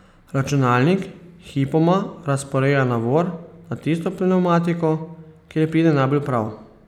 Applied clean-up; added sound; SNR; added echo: none; none; none; none.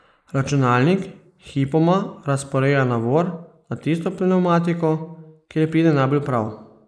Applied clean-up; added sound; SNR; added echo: neural mask model Resemble Enhance denoiser.